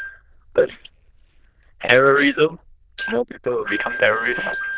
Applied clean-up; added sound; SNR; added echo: neural diffusion model UNIVERSE++.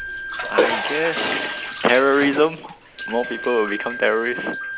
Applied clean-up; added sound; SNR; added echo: none; Wind instrument, woodwind instrument + Bathtub (filling or washing); 5 dB; none.